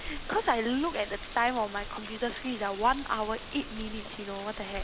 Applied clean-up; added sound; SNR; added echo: none; Rain + Liquid; 10 dB; none.